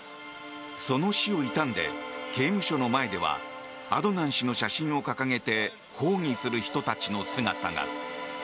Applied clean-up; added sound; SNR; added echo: none; Bowed string instrument; 16 dB; none.